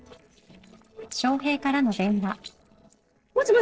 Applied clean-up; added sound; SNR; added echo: neural separator model SepFormer DNS4.